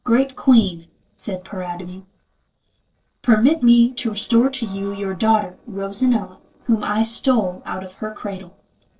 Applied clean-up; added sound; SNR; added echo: neural separator model SepFormer DNS4.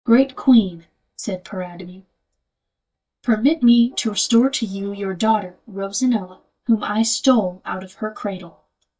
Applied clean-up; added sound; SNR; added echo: neural mask model DeepFilterNet 3.